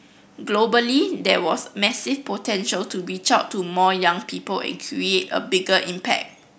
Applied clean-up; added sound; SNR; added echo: none; none; none; none.